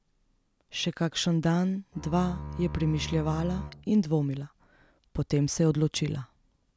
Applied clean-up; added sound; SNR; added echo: none; Bowed string instrument; 9 dB; none.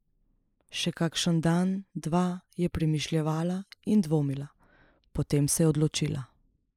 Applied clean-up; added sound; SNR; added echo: neural mask model Resemble Enhance denoiser.